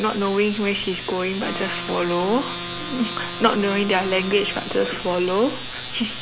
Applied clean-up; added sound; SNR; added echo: none; Wind instrument, woodwind instrument; 15 dB; none.